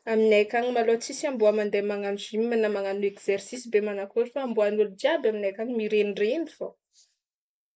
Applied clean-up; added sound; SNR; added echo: neural mask model Resemble Enhance denoiser.